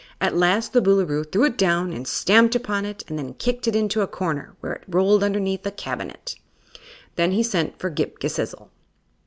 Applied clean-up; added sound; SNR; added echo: none; none; none; none.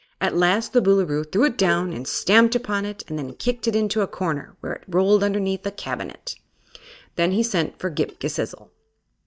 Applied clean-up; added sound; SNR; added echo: neural mask model DeepFilterNet 3.